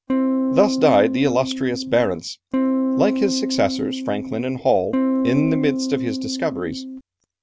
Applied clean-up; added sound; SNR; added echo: none; Electric guitar / Strum; 1 dB; none.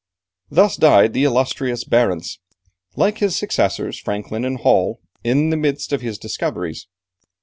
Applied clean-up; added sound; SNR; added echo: none; none; none; none.